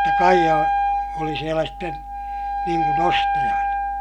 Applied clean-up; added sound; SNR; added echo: none; Wind instrument, woodwind instrument; -4 dB; none.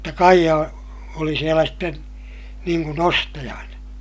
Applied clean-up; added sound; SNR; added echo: none; none; none; none.